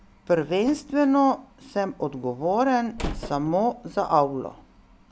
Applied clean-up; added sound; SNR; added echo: none; Slam; 16 dB; none.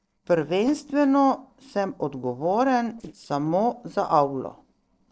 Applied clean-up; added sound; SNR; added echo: neural separator model SepFormer DNS4.